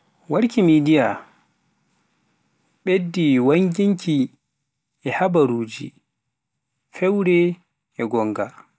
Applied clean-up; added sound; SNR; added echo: none; none; none; none.